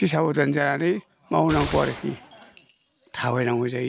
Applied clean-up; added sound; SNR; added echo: none; Gunshot, gunfire; 12 dB; none.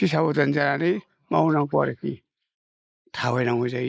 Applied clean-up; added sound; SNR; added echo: neural mask model Resemble Enhance denoiser.